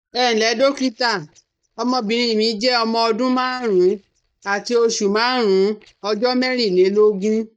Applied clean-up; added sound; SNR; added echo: neural mask model DeepFilterNet 3.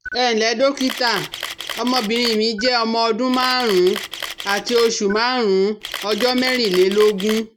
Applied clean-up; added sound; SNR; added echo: none; Camera; 12 dB; none.